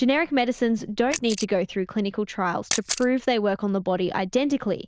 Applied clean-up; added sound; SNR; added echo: neural diffusion model UNIVERSE++.